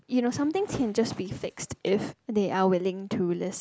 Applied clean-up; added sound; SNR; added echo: none; Thump, thud; 17 dB; none.